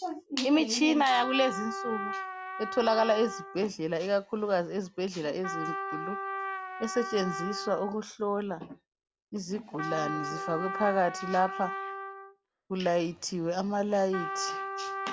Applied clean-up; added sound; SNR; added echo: none; Trumpet; 8 dB; none.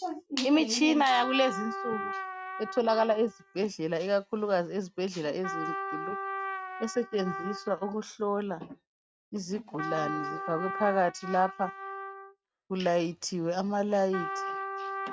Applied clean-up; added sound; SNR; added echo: neural mask model RNNoise.